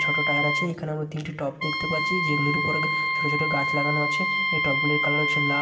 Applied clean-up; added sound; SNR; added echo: none; Wind instrument, woodwind instrument; -3 dB; reverberation time 1.1 s.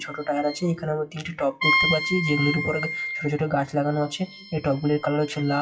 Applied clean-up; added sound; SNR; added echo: classical method WPE with log-MMSE.